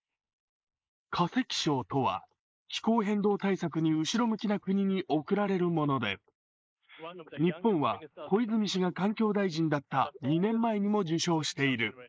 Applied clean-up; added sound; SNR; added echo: neural mask model Resemble Enhance denoiser.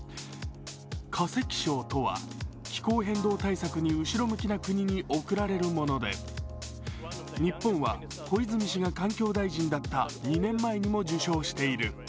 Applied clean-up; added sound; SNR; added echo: none; Fixed-wing aircraft, airplane; 19 dB; none.